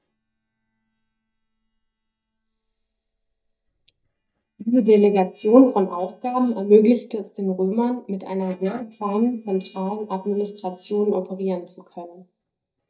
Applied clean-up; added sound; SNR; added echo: neural mask model DeepFilterNet 3.